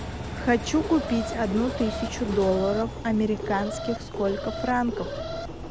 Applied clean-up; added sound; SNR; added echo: none; Alarm + Engine; 6 dB; none.